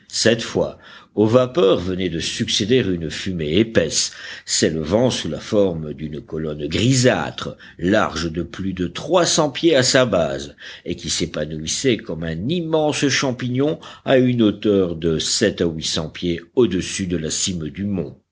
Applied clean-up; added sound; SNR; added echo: none; none; none; none.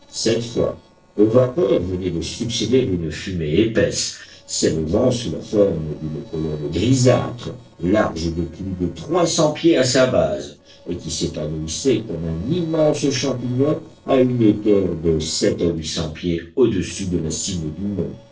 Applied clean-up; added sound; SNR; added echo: neural separator model SepFormer DNS4.